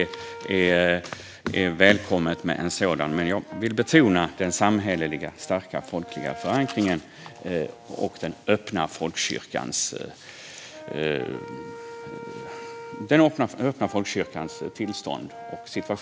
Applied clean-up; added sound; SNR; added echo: none; Brass instrument; 17 dB; none.